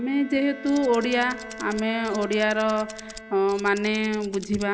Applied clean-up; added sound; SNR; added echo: none; Bowed string instrument + Tools; 15 dB; none.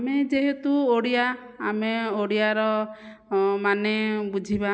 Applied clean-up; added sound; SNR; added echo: none; none; none; none.